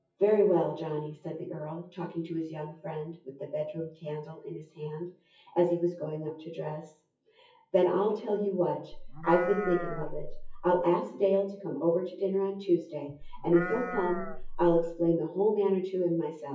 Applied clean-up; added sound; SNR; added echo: classical method WPE with log-MMSE.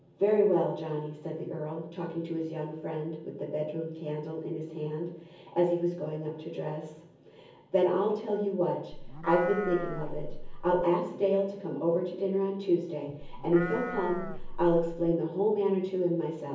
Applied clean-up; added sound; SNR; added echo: none; Livestock, farm animals, working animals; 7 dB; reverberation time 0.7 s.